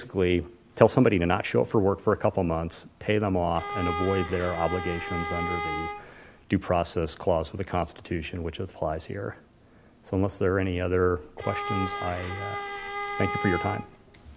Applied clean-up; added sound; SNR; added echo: none; Bowed string instrument; 6 dB; none.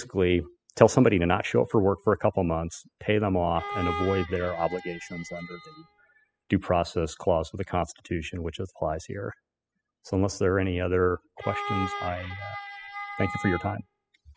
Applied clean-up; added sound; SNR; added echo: classical method spectral subtraction.